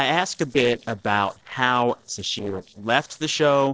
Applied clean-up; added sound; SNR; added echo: neural separator model SepFormer DNS4.